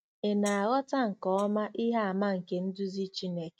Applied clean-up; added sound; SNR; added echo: neural mask model RNNoise.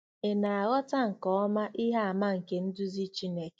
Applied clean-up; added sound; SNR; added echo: neural mask model DeepFilterNet 3.